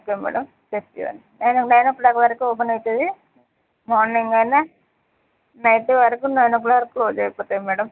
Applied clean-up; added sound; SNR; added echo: none; none; none; none.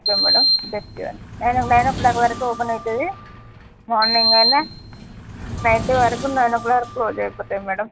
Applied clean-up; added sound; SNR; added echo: none; Sliding door; 3 dB; none.